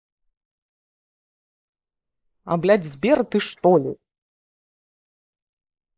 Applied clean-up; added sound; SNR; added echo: neural mask model Resemble Enhance denoiser.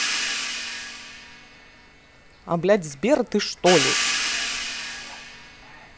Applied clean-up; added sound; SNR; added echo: none; Hi-hat; 3 dB; none.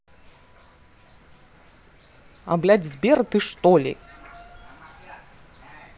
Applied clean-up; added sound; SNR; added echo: none; none; none; none.